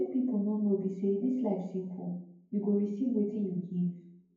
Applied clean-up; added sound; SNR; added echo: none; none; none; reverberation time 0.9 s.